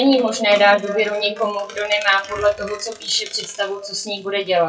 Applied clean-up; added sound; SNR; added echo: classical method WPE with log-MMSE.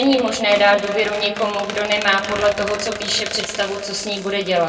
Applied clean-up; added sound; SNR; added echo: none; Squeak; 12 dB; reverberation time 2.0 s.